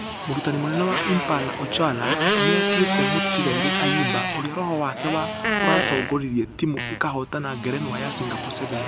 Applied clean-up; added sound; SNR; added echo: none; Fart + Motorcycle; -1 dB; none.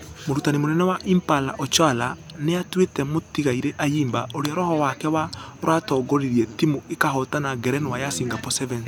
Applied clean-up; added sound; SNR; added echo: none; none; none; none.